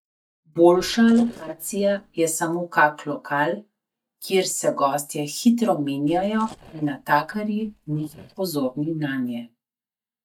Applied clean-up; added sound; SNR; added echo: neural mask model DeepFilterNet 3.